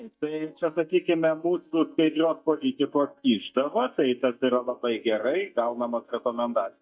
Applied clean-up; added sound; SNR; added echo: neural mask model DeepFilterNet 3.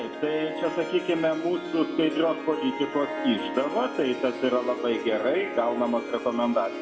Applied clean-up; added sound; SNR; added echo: none; Harp; 7 dB; reverberation time 1.0 s.